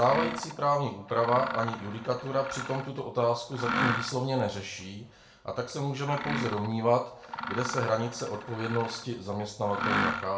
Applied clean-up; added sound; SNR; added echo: none; Mechanisms; 6 dB; reverberation time 0.4 s.